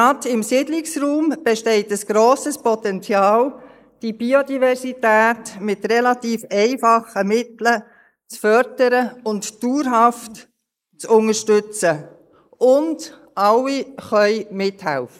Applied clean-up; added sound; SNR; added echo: neural mask model Resemble Enhance denoiser.